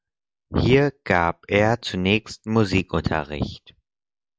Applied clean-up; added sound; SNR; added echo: none; none; none; none.